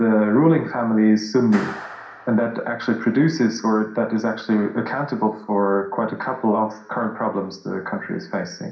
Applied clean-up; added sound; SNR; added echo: none; Clapping; 19 dB; reverberation time 0.5 s.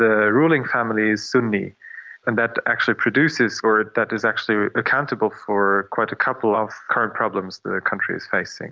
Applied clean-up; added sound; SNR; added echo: none; none; none; none.